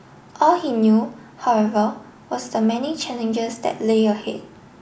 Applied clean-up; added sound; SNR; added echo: none; none; none; none.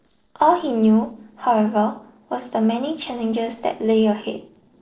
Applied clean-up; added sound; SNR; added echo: neural separator model SepFormer DNS4.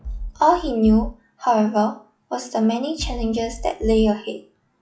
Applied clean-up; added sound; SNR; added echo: classical method log-MMSE.